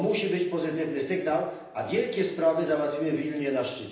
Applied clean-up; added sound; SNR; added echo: none; none; none; reverberation time 0.9 s.